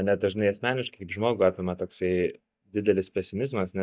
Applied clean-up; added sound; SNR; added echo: neural mask model DeepFilterNet 3.